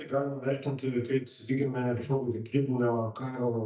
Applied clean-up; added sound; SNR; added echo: neural mask model DeepFilterNet 3.